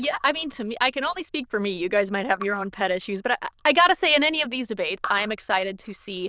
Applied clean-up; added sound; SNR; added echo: neural diffusion model UNIVERSE++.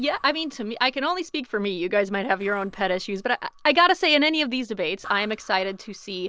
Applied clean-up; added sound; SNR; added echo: neural separator model SepFormer DNS4.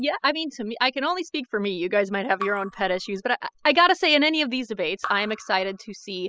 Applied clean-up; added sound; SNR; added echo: classical method spectral subtraction.